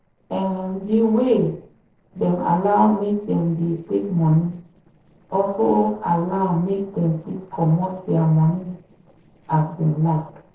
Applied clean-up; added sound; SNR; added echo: neural separator model SepFormer DNS4.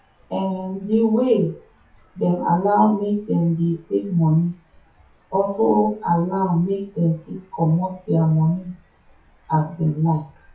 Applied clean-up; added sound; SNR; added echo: classical method WPE with log-MMSE.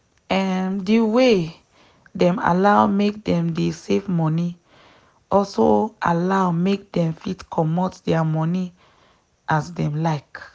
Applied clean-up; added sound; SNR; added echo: none; none; none; none.